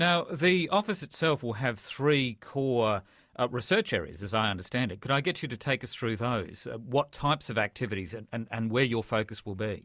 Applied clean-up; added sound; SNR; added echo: none; none; none; none.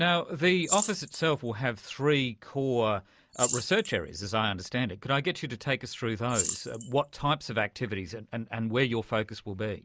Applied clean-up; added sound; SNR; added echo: none; Rattle / Keys jangling; 8 dB; none.